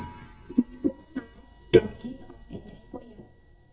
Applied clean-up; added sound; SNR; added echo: neural mask model DeepFilterNet 3.